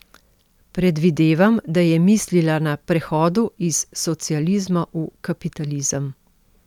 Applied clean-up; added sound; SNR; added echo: none; none; none; none.